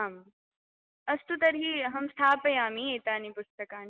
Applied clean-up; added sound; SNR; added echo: none; none; none; none.